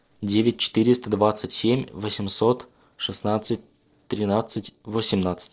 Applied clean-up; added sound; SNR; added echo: neural separator model SepFormer DNS4.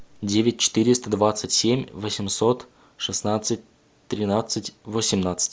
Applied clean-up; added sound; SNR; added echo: none; none; none; none.